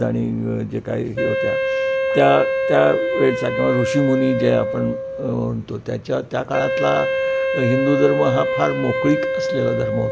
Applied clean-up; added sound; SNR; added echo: none; Wind instrument, woodwind instrument; 2 dB; none.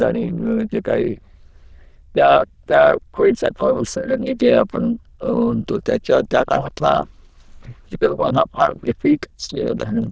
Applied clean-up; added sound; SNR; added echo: neural diffusion model UNIVERSE++.